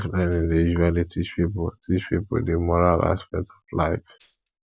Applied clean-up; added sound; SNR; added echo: neural separator model SepFormer DNS4.